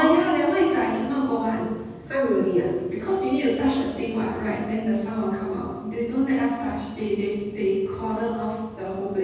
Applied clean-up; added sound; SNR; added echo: none; none; none; reverberation time 1.1 s.